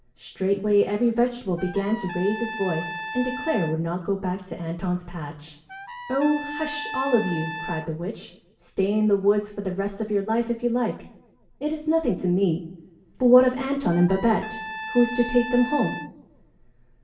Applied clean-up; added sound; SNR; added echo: none; Trumpet; 11 dB; reverberation time 0.6 s.